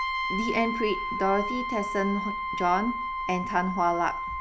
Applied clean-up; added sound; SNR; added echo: none; Brass instrument; 3 dB; none.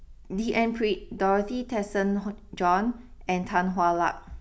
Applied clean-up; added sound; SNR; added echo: none; none; none; none.